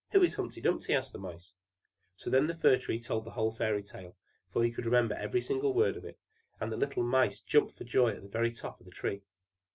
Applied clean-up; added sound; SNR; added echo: none; none; none; none.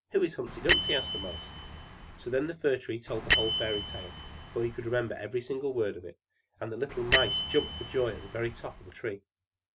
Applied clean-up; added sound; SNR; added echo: none; Bell; 0 dB; none.